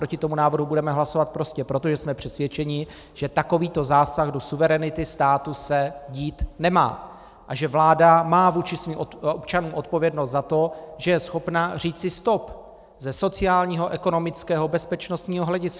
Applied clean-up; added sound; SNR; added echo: none; none; none; none.